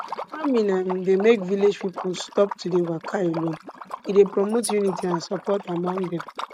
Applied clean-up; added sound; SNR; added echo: neural mask model RNNoise.